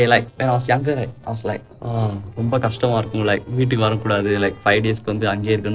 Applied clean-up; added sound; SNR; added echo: neural separator model SepFormer DNS4.